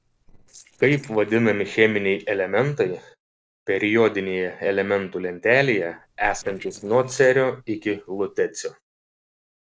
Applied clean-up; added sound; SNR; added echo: neural separator model SepFormer DNS4.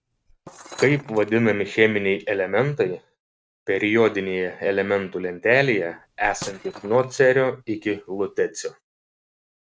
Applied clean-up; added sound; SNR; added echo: neural mask model RNNoise.